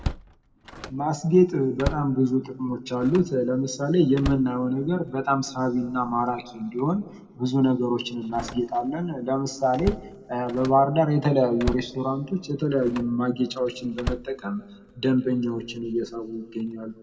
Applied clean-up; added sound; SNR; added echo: none; Slam; 13 dB; reverberation time 1.1 s.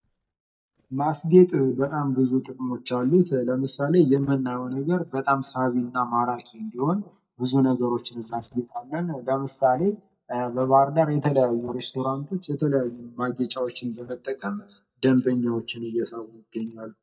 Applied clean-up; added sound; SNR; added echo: neural mask model DeepFilterNet 3.